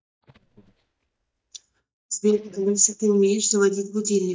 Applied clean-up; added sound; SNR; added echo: neural mask model DeepFilterNet 3.